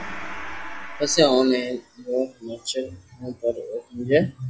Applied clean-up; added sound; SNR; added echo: classical method log-MMSE.